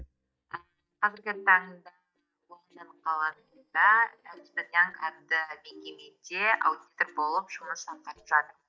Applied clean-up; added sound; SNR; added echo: neural mask model DeepFilterNet 3.